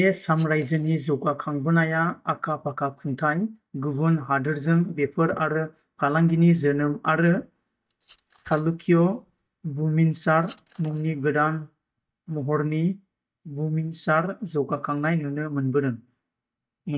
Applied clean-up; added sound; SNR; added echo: neural mask model DeepFilterNet 3.